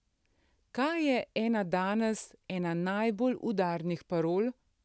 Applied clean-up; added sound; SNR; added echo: none; none; none; none.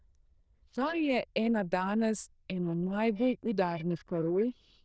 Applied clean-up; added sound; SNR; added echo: neural diffusion model UNIVERSE++.